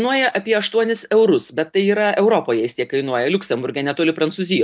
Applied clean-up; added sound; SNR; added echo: none; none; none; none.